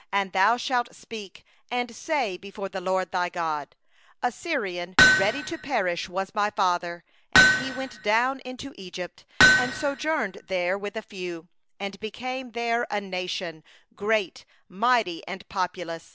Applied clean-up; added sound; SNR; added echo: none; Hammer; -4 dB; none.